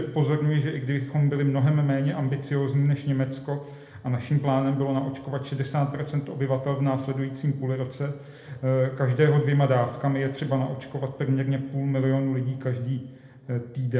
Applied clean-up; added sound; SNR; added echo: none; none; none; reverberation time 0.7 s.